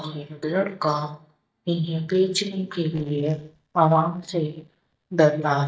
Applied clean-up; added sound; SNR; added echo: neural mask model DeepFilterNet 3.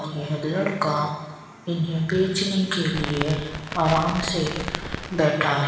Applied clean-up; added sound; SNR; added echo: none; Crackle; 8 dB; reverberation time 1.2 s.